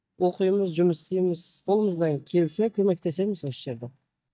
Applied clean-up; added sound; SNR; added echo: neural mask model DeepFilterNet 3.